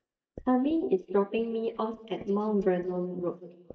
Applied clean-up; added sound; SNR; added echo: neural mask model DeepFilterNet 3.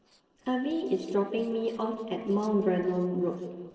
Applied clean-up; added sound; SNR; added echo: neural separator model SepFormer DNS4.